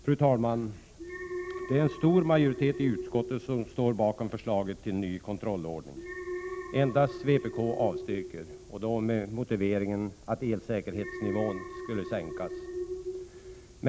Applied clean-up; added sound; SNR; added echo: none; Alarm; 11 dB; none.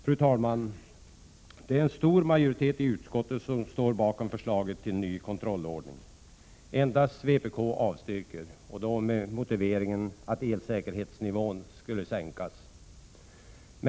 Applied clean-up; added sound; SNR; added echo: none; none; none; none.